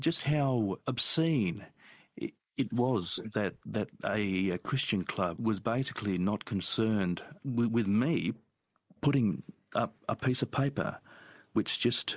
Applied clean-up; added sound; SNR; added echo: neural mask model Resemble Enhance denoiser.